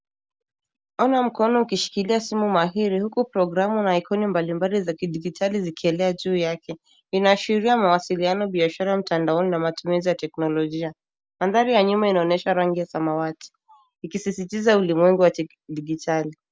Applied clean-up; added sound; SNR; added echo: none; none; none; none.